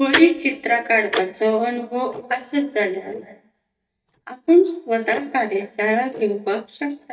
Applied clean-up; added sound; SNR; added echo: neural mask model DeepFilterNet 3.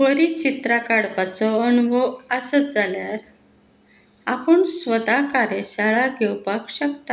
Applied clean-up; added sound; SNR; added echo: none; none; none; none.